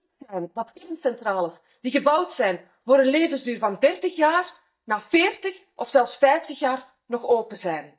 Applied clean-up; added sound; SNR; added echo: neural mask model DeepFilterNet 3.